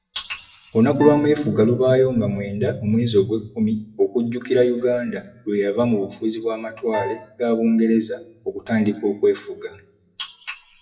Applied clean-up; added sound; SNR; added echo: classical method WPE with log-MMSE.